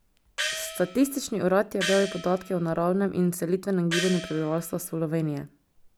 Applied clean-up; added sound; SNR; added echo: none; Gong; 9 dB; none.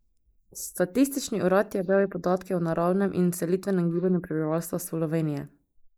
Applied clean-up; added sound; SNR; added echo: neural mask model Resemble Enhance denoiser.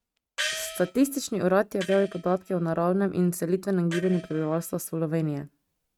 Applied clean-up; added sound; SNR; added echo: neural mask model RNNoise.